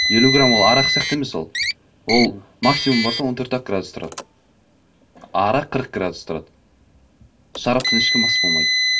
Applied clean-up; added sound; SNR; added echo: none; Car; 1 dB; reverberation time 0.1 s.